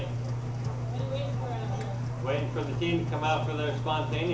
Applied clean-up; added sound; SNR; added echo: none; Engine; -1 dB; reverberation time 0.7 s.